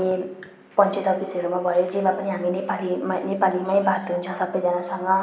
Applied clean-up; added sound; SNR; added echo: none; none; none; none.